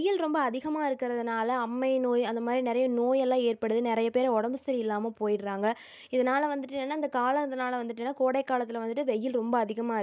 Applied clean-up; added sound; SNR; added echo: none; none; none; none.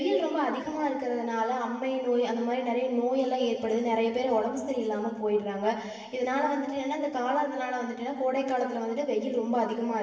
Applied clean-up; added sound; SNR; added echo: none; none; none; reverberation time 1.3 s.